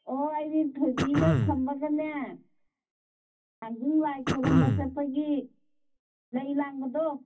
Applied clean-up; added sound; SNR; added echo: none; Cough; 0 dB; reverberation time 0.4 s.